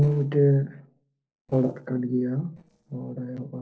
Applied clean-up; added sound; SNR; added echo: neural separator model SepFormer DNS4.